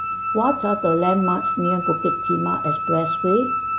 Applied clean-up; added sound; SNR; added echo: none; Wind instrument, woodwind instrument; 1 dB; none.